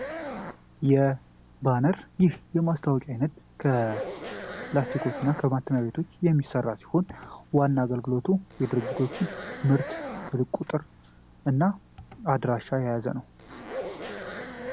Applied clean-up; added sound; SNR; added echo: none; Zipper (clothing); 13 dB; none.